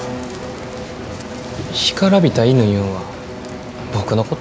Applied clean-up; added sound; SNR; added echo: none; Bowed string instrument; 13 dB; none.